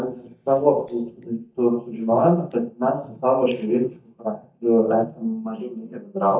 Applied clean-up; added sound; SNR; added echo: neural mask model DeepFilterNet 3.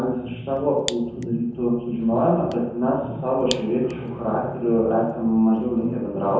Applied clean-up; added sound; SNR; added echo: none; Fire; 19 dB; reverberation time 0.9 s.